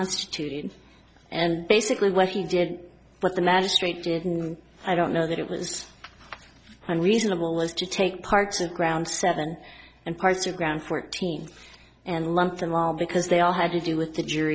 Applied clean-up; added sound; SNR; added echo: none; none; none; none.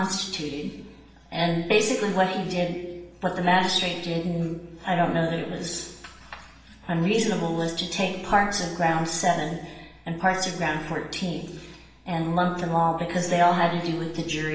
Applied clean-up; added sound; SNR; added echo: none; none; none; reverberation time 1.1 s.